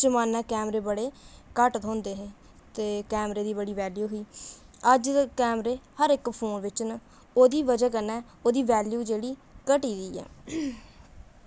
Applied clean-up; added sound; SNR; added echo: none; none; none; none.